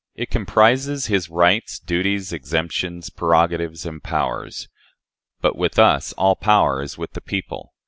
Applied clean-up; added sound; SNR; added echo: none; none; none; none.